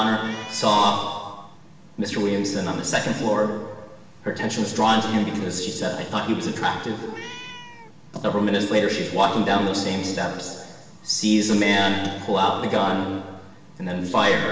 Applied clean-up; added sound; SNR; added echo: none; Meow; 17 dB; reverberation time 1.3 s.